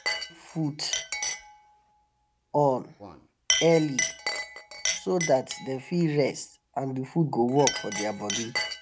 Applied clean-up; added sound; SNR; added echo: none; Chink, clink; 4 dB; none.